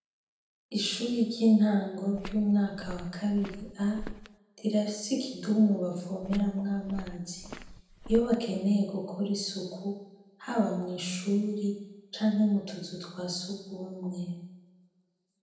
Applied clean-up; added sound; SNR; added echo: none; Walk, footsteps; 13 dB; reverberation time 0.8 s.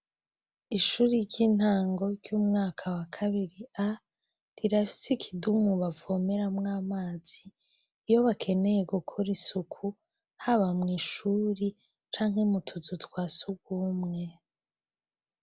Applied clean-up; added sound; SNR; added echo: none; none; none; none.